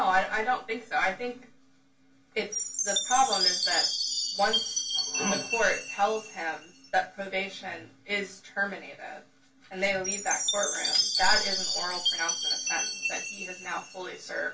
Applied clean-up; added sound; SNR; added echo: none; Chime; 2 dB; reverberation time 0.2 s.